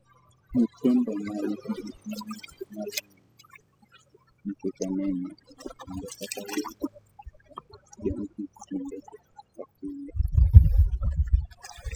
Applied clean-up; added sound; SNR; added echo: classical method spectral subtraction.